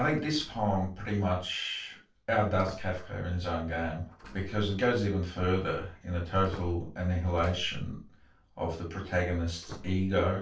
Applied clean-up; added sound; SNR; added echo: neural separator model SepFormer DNS4.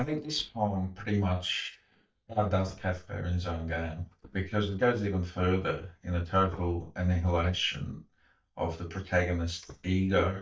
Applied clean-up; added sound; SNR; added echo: neural mask model DeepFilterNet 3.